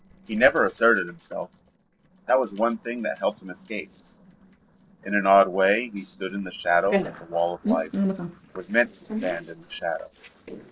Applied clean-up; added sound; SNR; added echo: neural separator model SepFormer DNS4.